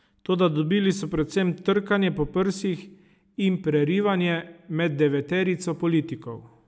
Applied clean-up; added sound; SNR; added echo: none; none; none; none.